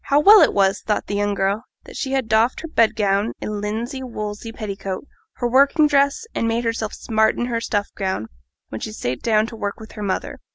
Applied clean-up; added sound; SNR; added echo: none; none; none; none.